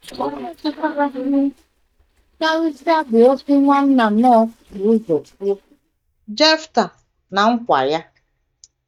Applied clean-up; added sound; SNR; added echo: neural mask model DeepFilterNet 3.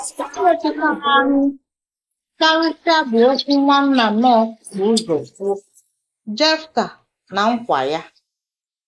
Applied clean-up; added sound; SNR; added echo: neural mask model Resemble Enhance denoiser.